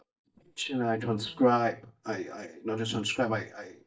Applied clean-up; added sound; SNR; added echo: neural mask model DeepFilterNet 3.